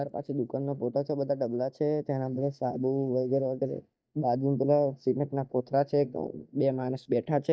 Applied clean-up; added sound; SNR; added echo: neural mask model DeepFilterNet 3.